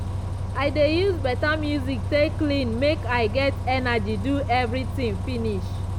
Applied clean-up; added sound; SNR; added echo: none; Bus; 3 dB; none.